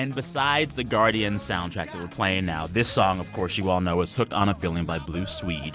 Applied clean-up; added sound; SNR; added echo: none; none; none; none.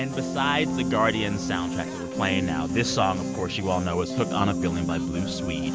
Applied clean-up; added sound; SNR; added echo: none; Piano; 2 dB; none.